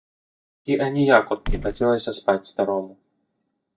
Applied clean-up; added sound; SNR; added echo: neural mask model DeepFilterNet 3.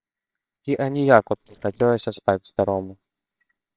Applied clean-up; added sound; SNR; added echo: neural separator model SepFormer WHAMR!.